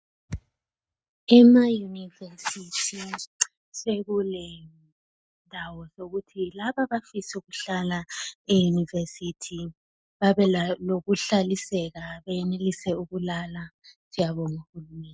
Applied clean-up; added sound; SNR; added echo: neural mask model RNNoise.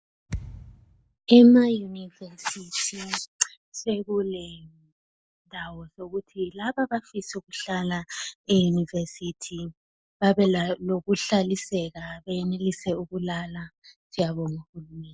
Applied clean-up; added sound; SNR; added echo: none; Thump, thud; 13 dB; none.